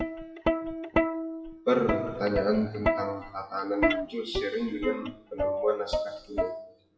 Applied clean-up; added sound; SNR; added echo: classical method WPE with log-MMSE.